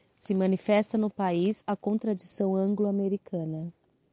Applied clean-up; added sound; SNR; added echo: none; none; none; none.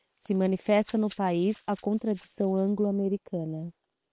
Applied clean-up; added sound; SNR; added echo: neural separator model SepFormer WHAM!.